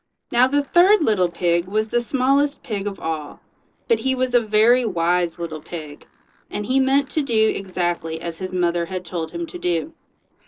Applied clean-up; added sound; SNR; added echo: neural separator model SepFormer DNS4.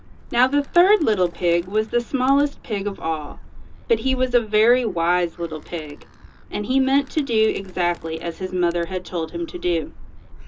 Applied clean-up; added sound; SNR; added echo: none; Animal; 14 dB; reverberation time 0.2 s.